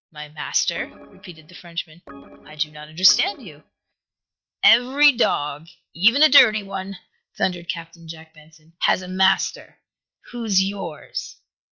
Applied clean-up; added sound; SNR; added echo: neural mask model DeepFilterNet 3.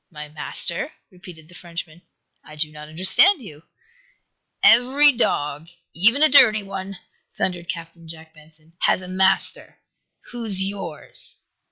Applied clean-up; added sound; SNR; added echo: none; none; none; none.